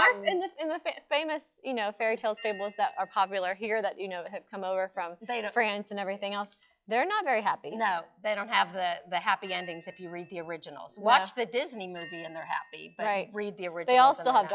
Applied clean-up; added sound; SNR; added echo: classical method log-MMSE.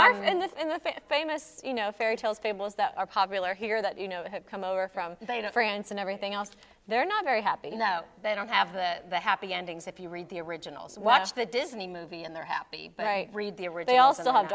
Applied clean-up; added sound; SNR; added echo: none; none; none; none.